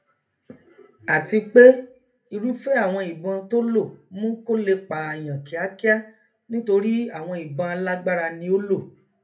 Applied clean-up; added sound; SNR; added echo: none; none; none; reverberation time 0.3 s.